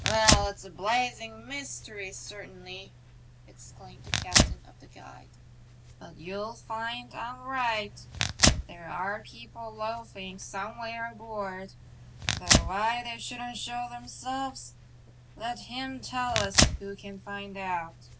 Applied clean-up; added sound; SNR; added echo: none; Tearing; -3 dB; none.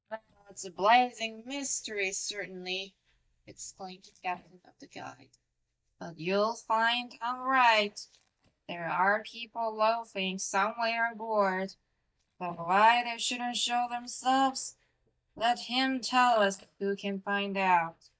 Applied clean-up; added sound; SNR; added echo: neural mask model DeepFilterNet 3.